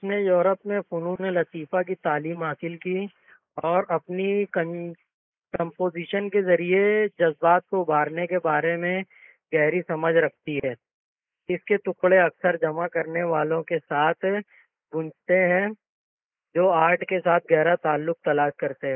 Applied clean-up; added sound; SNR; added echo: neural mask model Resemble Enhance denoiser.